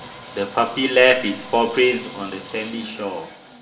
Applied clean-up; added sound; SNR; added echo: none; Sawing; 18 dB; reverberation time 0.7 s.